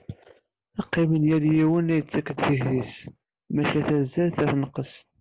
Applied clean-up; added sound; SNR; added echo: none; none; none; none.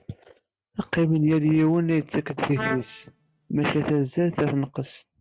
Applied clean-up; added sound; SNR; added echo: neural mask model RNNoise.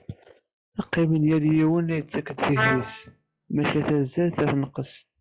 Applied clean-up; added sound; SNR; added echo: classical method log-MMSE.